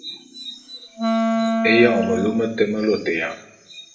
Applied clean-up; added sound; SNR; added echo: none; Wind instrument, woodwind instrument; 0 dB; reverberation time 0.6 s.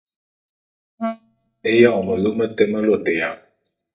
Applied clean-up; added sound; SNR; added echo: neural mask model DeepFilterNet 3.